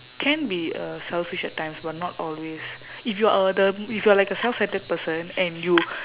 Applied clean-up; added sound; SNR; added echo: none; none; none; none.